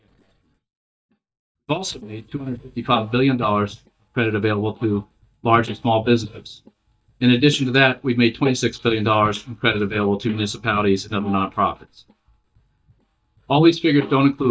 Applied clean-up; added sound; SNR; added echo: neural mask model DeepFilterNet 3.